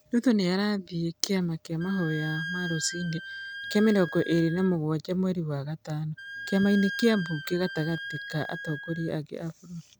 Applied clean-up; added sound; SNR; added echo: none; Wind instrument, woodwind instrument; 10 dB; none.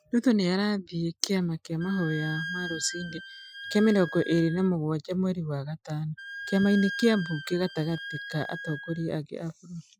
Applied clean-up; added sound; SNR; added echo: classical method Wiener filter.